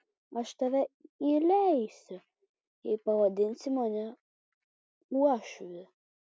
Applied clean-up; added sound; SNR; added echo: none; none; none; none.